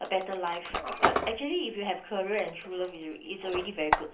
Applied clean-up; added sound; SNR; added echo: none; Squeak; 2 dB; reverberation time 0.3 s.